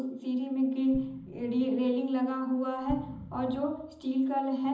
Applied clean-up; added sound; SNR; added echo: none; Explosion; 17 dB; reverberation time 0.8 s.